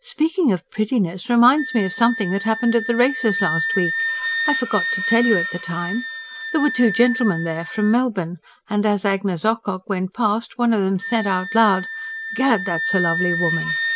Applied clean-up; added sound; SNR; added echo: none; Wind instrument, woodwind instrument; 7 dB; none.